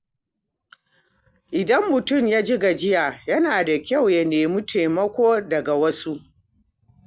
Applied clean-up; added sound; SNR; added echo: none; none; none; none.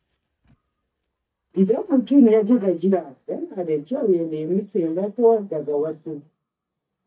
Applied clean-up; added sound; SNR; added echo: neural mask model DeepFilterNet 3.